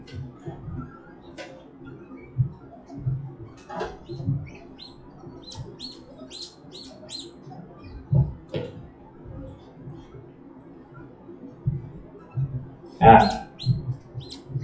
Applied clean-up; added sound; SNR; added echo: classical method WPE with log-MMSE.